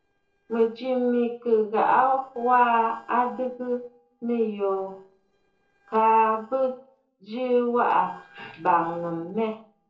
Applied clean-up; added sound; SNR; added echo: neural separator model SepFormer DNS4.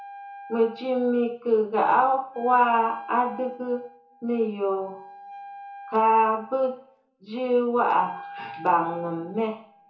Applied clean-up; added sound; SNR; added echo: none; Wind instrument, woodwind instrument; 18 dB; reverberation time 0.6 s.